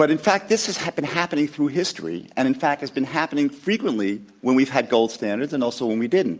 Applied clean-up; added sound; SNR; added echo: none; none; none; none.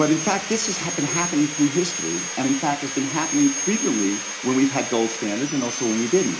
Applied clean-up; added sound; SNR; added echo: none; Sawing; 6 dB; reverberation time 0.4 s.